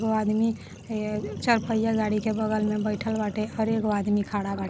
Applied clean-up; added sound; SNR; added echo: none; Sink (filling or washing); 13 dB; none.